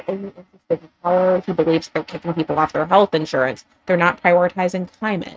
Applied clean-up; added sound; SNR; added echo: neural mask model RNNoise.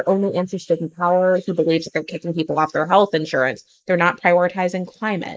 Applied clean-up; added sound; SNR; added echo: neural mask model Resemble Enhance denoiser.